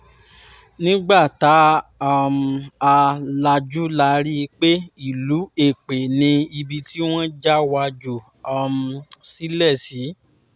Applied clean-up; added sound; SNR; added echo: none; none; none; none.